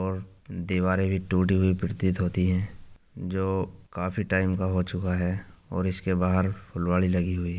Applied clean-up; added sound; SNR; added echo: none; none; none; none.